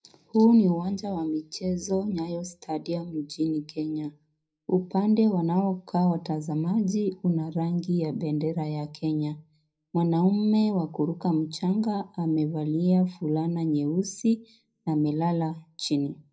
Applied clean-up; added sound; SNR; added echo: none; none; none; reverberation time 0.4 s.